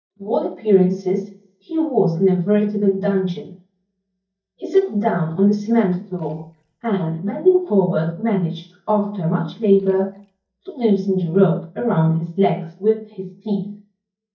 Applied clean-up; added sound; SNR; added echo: neural mask model DeepFilterNet 3.